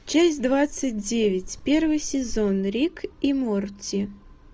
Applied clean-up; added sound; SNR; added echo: none; Wind; 14 dB; none.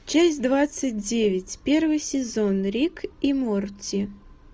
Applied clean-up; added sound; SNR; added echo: none; none; none; none.